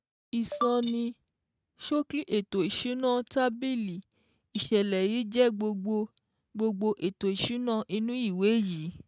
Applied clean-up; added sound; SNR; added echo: neural mask model RNNoise.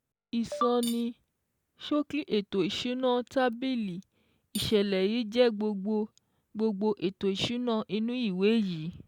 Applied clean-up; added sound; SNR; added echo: none; Cutlery, silverware / Dishes, pots, and pans; 19 dB; none.